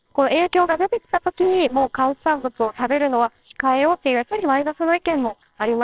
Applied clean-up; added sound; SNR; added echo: neural separator model SepFormer WHAMR!.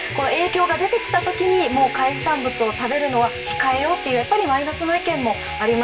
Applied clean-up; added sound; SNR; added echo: none; Train; 11 dB; reverberation time 0.2 s.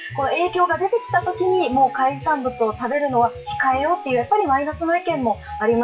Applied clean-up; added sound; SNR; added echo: classical method WPE with log-MMSE.